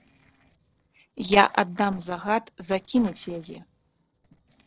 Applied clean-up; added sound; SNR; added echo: neural separator model SepFormer DNS4.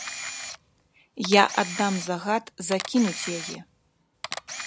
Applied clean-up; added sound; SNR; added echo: none; Camera; 10 dB; none.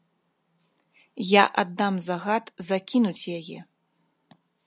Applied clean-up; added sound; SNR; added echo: none; none; none; none.